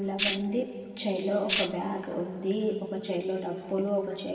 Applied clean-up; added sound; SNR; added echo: none; Tambourine; 3 dB; reverberation time 2.5 s.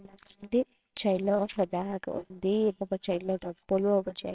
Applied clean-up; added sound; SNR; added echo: neural separator model SepFormer WHAMR!.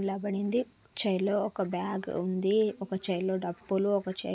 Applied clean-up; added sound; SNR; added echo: none; none; none; none.